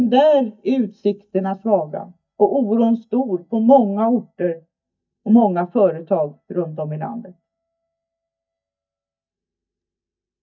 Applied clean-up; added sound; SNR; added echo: neural mask model DeepFilterNet 3.